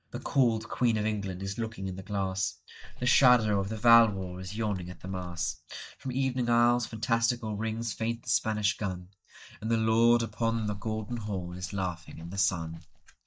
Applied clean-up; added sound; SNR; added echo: neural mask model DeepFilterNet 3.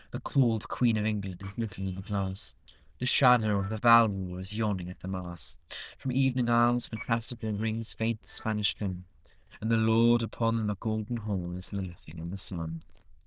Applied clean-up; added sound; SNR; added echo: neural diffusion model UNIVERSE++.